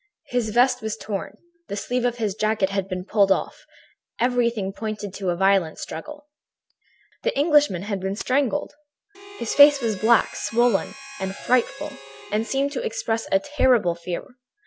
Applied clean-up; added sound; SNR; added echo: none; Harmonica; 16 dB; none.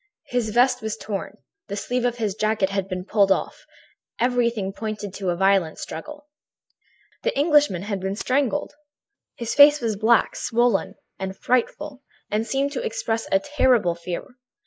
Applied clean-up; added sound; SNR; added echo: neural mask model Resemble Enhance denoiser.